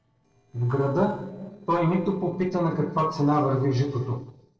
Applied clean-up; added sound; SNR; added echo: neural separator model SepFormer DNS4.